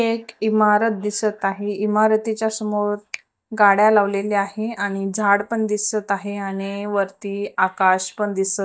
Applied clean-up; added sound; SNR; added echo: neural mask model DeepFilterNet 3.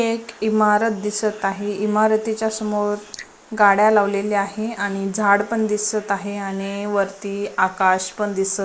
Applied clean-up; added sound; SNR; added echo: neural mask model Resemble Enhance denoiser.